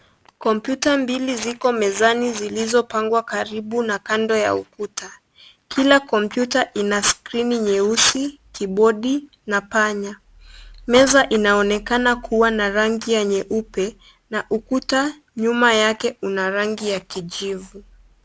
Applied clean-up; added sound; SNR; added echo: none; none; none; none.